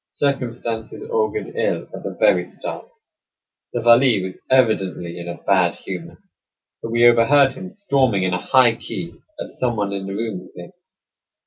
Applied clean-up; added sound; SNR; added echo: none; none; none; none.